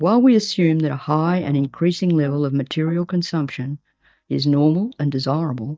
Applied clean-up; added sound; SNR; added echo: neural mask model DeepFilterNet 3.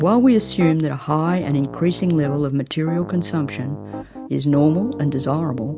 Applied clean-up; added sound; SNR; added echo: none; Piano; 13 dB; none.